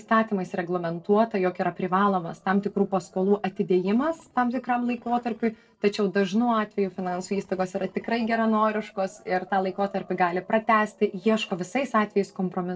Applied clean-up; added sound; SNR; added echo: neural separator model SepFormer DNS4.